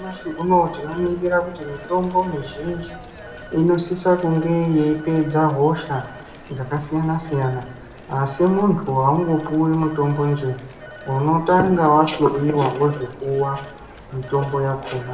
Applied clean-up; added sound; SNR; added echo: none; Telephone; 18 dB; reverberation time 0.6 s.